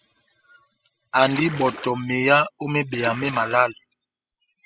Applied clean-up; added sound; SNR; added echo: classical method spectral subtraction.